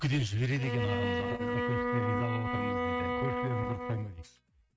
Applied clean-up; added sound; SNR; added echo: neural mask model RNNoise.